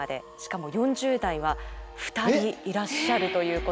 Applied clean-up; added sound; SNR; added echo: none; none; none; none.